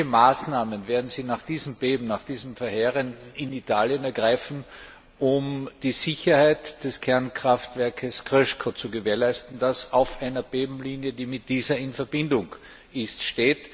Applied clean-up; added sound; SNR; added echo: none; none; none; none.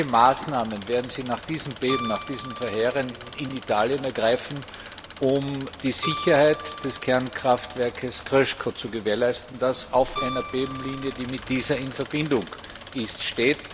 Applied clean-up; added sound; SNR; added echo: none; Engine + Keyboard (musical); 13 dB; none.